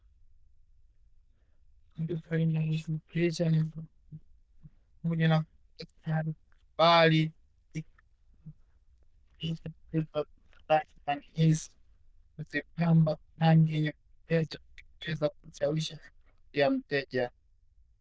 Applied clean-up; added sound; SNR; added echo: neural diffusion model UNIVERSE++.